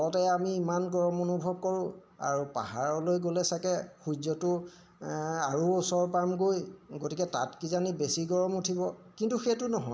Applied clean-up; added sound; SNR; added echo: none; none; none; none.